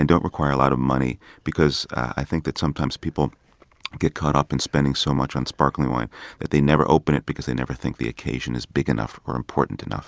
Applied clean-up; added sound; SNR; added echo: none; none; none; none.